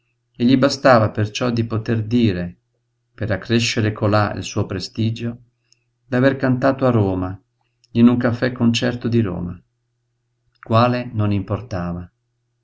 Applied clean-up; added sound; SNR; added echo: none; none; none; none.